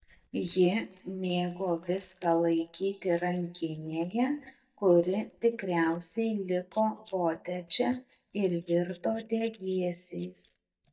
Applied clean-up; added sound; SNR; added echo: neural mask model DeepFilterNet 3.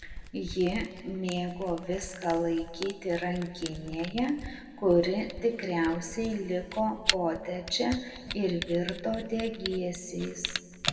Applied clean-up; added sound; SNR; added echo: none; Camera; 9 dB; reverberation time 1.8 s.